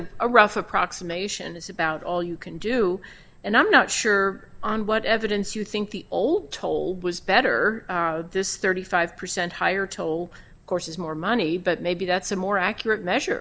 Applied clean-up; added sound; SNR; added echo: none; none; none; none.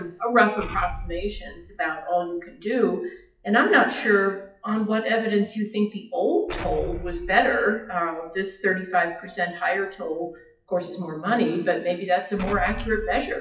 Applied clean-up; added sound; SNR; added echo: classical method WPE with log-MMSE.